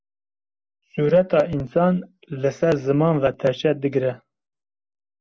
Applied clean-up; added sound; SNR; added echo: none; none; none; none.